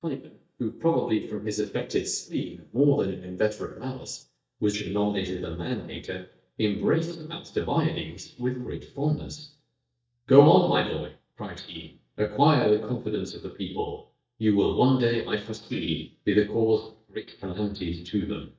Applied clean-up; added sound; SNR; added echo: neural mask model DeepFilterNet 3.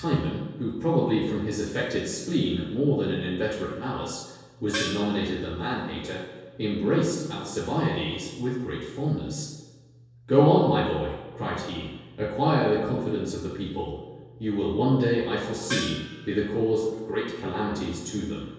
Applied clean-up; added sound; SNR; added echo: none; Gong; 8 dB; reverberation time 1.2 s.